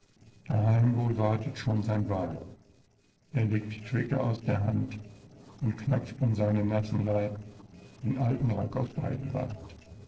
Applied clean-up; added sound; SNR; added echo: neural separator model SepFormer DNS4.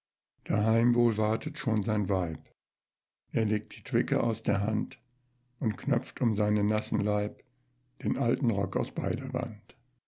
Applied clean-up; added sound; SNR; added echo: none; none; none; none.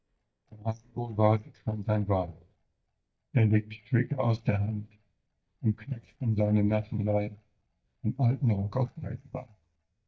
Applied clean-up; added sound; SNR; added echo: neural mask model DeepFilterNet 3.